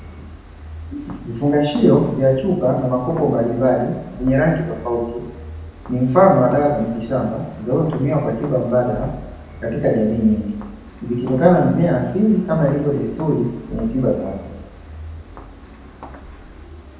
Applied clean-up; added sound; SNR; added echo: none; Walk, footsteps; 17 dB; reverberation time 0.9 s.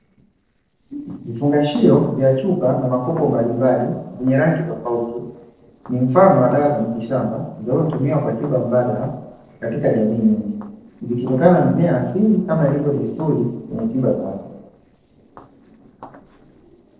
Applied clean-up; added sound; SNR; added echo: neural separator model SepFormer DNS4.